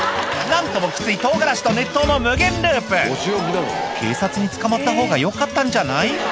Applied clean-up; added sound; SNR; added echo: none; Wind instrument, woodwind instrument; 16 dB; none.